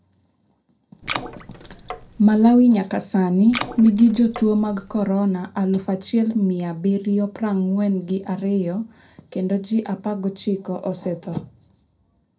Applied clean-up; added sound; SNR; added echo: none; Water / Splash, splatter; 12 dB; reverberation time 0.2 s.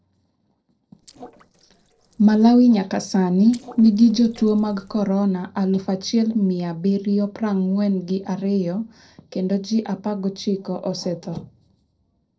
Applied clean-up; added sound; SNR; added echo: neural separator model SepFormer DNS4.